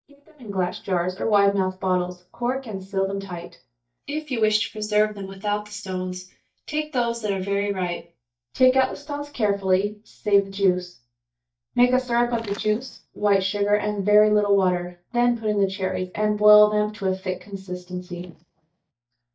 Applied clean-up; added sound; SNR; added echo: neural mask model DeepFilterNet 3.